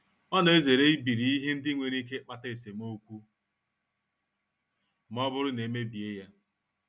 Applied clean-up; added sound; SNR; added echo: none; none; none; none.